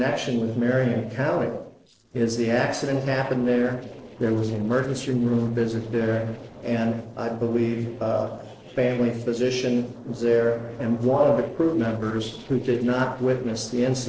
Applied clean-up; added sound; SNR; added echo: neural separator model SepFormer DNS4.